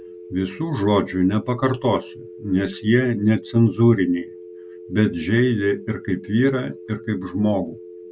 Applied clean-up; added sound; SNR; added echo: none; Telephone; 18 dB; none.